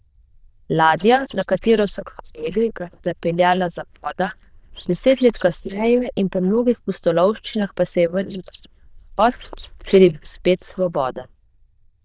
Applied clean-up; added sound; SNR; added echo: neural diffusion model UNIVERSE++.